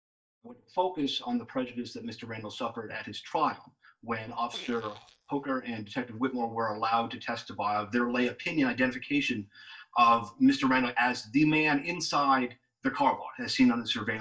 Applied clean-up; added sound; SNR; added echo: neural mask model DeepFilterNet 3.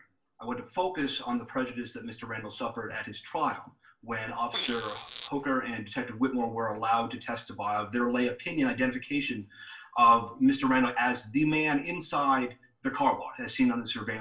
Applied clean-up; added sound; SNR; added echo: none; Fart; 14 dB; reverberation time 0.2 s.